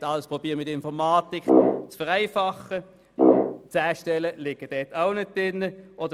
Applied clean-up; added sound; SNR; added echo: none; Brass instrument; -4 dB; none.